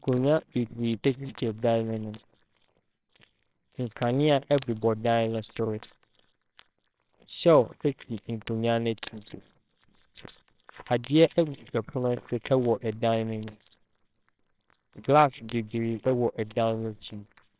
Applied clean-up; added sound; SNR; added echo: neural separator model SepFormer WHAMR!.